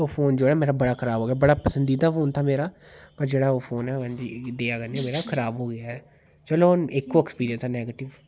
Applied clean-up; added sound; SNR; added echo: none; Rattle (instrument); 8 dB; none.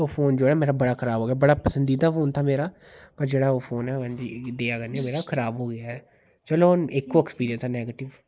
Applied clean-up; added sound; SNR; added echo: neural mask model Resemble Enhance denoiser.